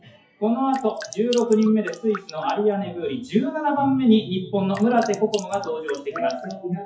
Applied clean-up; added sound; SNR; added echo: classical method WPE with log-MMSE.